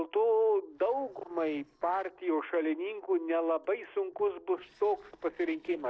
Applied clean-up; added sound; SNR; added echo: neural separator model SepFormer DNS4.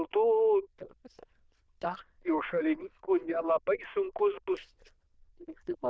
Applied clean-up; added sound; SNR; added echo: neural diffusion model UNIVERSE++.